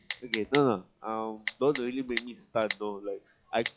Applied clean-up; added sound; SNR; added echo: classical method log-MMSE.